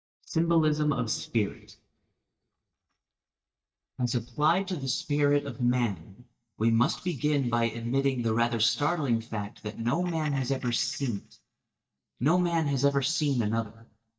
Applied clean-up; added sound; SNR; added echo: neural mask model DeepFilterNet 3.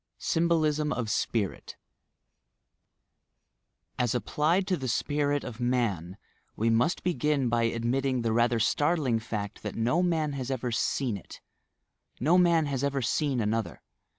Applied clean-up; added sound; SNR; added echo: none; none; none; none.